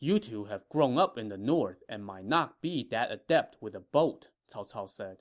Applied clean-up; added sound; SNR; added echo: none; none; none; none.